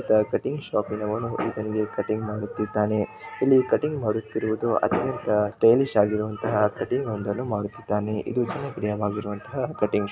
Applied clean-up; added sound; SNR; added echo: none; none; none; none.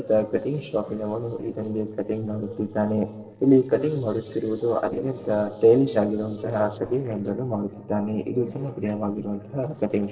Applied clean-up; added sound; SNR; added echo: neural separator model SepFormer DNS4.